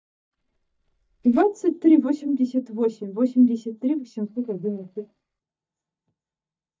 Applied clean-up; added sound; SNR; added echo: neural mask model DeepFilterNet 3.